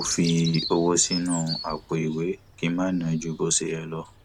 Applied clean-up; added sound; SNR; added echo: none; Bird vocalization, bird call, bird song; 12 dB; none.